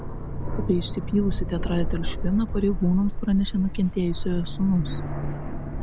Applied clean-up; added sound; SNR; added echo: none; Aircraft; 1 dB; none.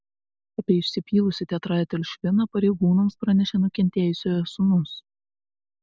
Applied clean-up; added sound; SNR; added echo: none; none; none; none.